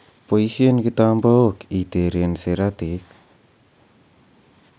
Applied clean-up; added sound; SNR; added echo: none; none; none; none.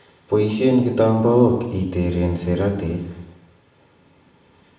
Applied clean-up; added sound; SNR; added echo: none; none; none; reverberation time 0.9 s.